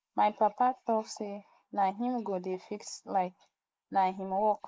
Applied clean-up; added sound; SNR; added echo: neural mask model Resemble Enhance denoiser.